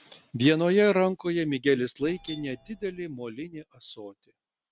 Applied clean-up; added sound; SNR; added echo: none; Doorbell; 15 dB; none.